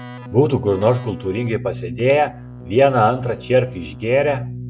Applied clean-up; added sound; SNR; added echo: none; Keyboard (musical); 14 dB; none.